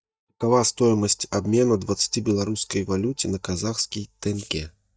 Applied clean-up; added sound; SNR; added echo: neural mask model DeepFilterNet 3.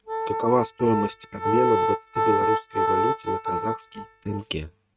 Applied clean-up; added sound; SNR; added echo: neural mask model RNNoise.